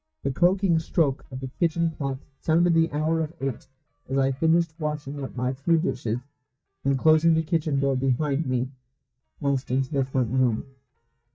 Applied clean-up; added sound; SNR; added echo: neural mask model DeepFilterNet 3.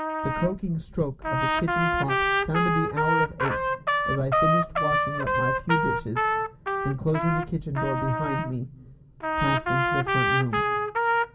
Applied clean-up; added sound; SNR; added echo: none; Trumpet; -3 dB; reverberation time 0.1 s.